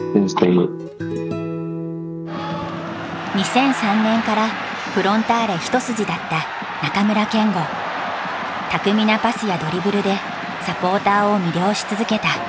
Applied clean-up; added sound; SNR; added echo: none; none; none; none.